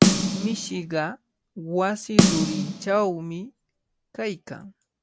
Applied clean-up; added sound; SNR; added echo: none; Snare drum; -4 dB; none.